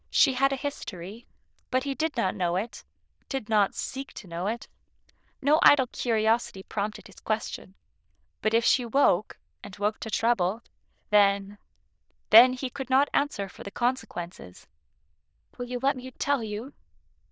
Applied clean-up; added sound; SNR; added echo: neural diffusion model UNIVERSE++.